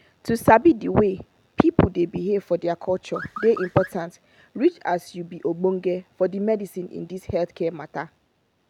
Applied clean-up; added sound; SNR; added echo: none; Car; 13 dB; none.